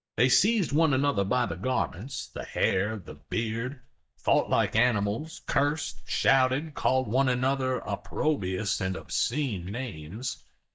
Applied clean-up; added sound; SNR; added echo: neural mask model DeepFilterNet 3.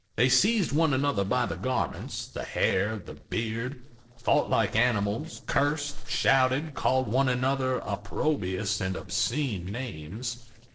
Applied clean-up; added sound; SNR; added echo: neural separator model SepFormer DNS4.